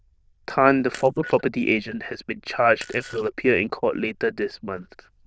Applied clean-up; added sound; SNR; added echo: neural diffusion model UNIVERSE++.